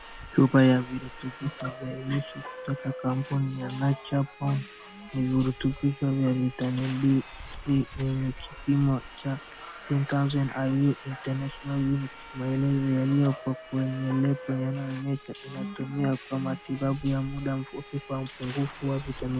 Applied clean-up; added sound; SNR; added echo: none; Subway, metro, underground; 15 dB; none.